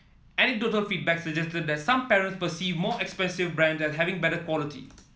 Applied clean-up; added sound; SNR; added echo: none; none; none; none.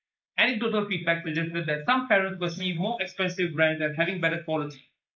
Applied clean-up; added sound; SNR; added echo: neural mask model Resemble Enhance denoiser.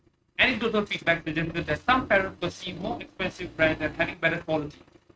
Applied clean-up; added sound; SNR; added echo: neural mask model RNNoise.